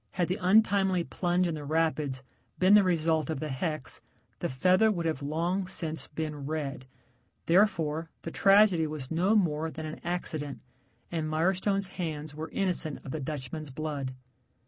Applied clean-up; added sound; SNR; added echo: none; none; none; none.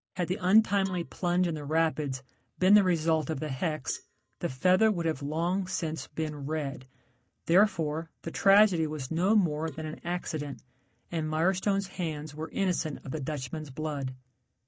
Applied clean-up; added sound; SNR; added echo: neural mask model DeepFilterNet 3.